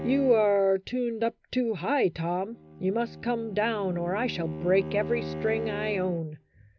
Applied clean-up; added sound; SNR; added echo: none; Bowed string instrument; 11 dB; none.